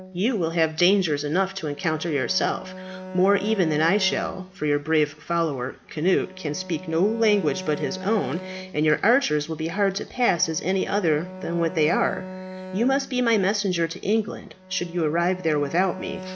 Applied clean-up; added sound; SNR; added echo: none; Bowed string instrument; 14 dB; none.